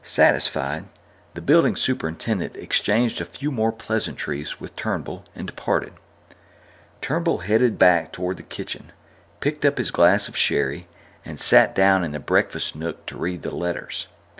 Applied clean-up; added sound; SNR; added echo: none; none; none; none.